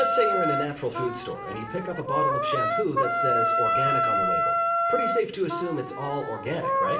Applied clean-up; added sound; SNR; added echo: none; Wind instrument, woodwind instrument; -4 dB; reverberation time 0.7 s.